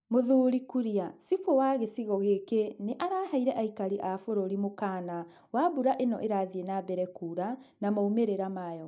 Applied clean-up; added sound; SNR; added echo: none; none; none; none.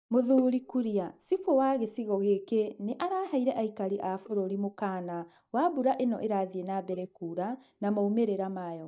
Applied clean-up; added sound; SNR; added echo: neural mask model DeepFilterNet 3.